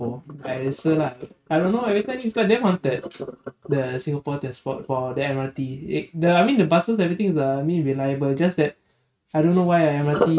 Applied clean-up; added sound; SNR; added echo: neural mask model RNNoise.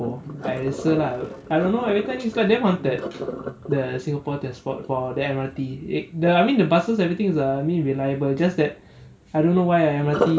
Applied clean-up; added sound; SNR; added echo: none; Sink (filling or washing); 12 dB; none.